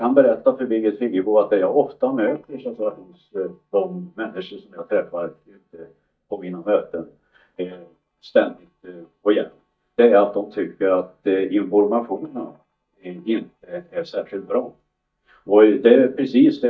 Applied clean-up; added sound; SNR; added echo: neural mask model DeepFilterNet 3.